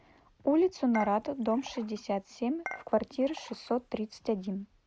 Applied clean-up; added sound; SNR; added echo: none; Dishes, pots, and pans / Chink, clink; 15 dB; none.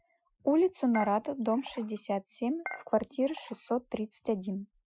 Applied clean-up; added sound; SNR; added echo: classical method Wiener filter.